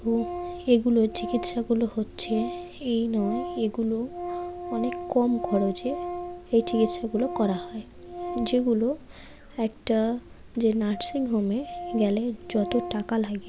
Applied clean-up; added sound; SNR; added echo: none; Organ; 11 dB; none.